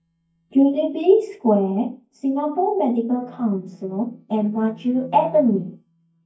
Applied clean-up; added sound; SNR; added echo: neural mask model DeepFilterNet 3.